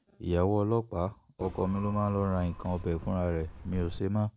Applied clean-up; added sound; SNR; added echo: neural mask model Resemble Enhance denoiser.